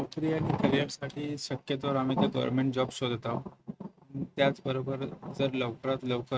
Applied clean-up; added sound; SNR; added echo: neural mask model RNNoise.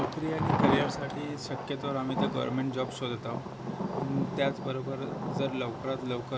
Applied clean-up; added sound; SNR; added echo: none; Thunder; 0 dB; none.